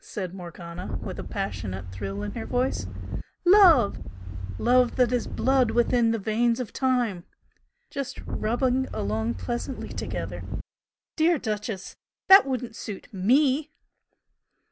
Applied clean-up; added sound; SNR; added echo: none; Wind; 5 dB; none.